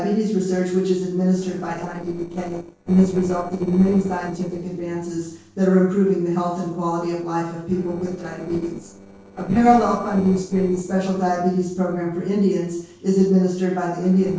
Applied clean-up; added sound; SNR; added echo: neural separator model SepFormer DNS4.